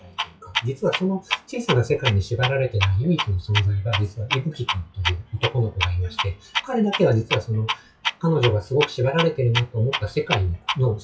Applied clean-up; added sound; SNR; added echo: classical method WPE with log-MMSE.